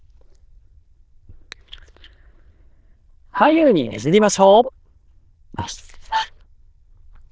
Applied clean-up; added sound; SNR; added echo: neural diffusion model UNIVERSE++.